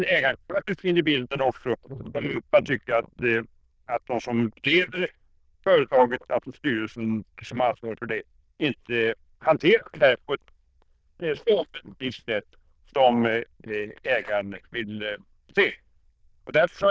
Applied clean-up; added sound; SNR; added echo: neural diffusion model UNIVERSE++.